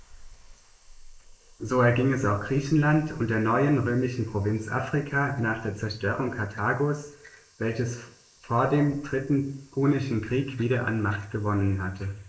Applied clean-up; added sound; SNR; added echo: neural mask model Resemble Enhance denoiser.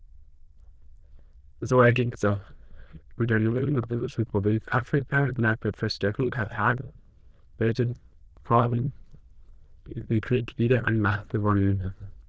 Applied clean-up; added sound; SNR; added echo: neural diffusion model UNIVERSE++.